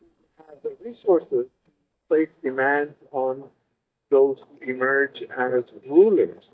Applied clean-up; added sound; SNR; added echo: neural mask model DeepFilterNet 3.